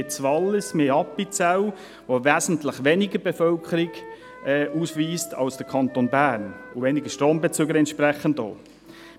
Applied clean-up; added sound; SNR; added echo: none; Wind instrument, woodwind instrument; 20 dB; none.